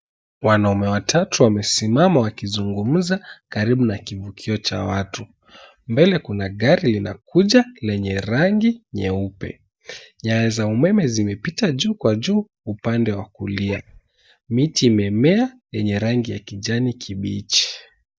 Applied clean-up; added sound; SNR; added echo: neural mask model DeepFilterNet 3.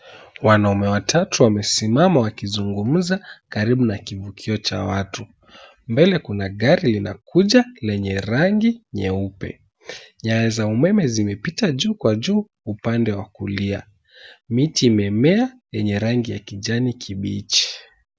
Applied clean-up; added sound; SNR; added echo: none; none; none; none.